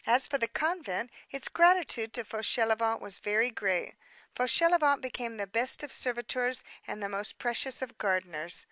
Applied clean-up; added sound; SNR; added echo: none; none; none; none.